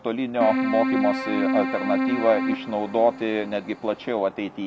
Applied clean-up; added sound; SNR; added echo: none; Keyboard (musical); 2 dB; none.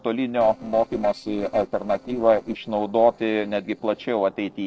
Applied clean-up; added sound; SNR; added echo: neural separator model SepFormer DNS4.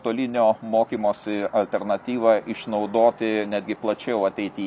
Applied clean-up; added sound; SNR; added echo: none; none; none; none.